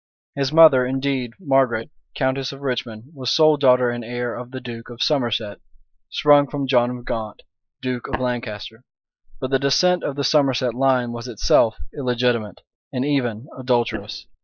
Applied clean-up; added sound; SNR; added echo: neural mask model Resemble Enhance denoiser.